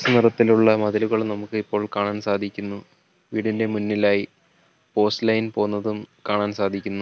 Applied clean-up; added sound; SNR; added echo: none; none; none; none.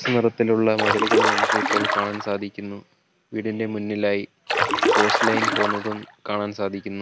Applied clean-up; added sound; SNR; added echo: none; Stream; -3 dB; none.